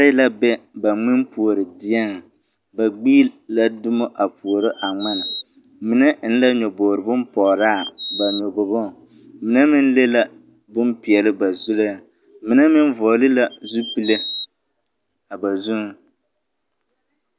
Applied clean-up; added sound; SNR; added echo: none; Bird vocalization, bird call, bird song; 9 dB; none.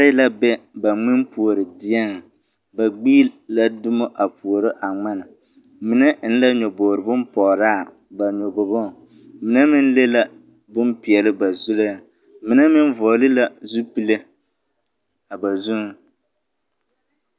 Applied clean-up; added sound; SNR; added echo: none; none; none; none.